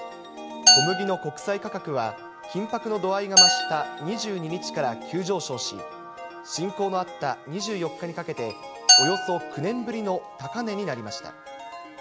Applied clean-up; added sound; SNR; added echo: none; Glass; -4 dB; none.